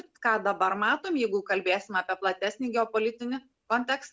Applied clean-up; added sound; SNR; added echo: none; none; none; none.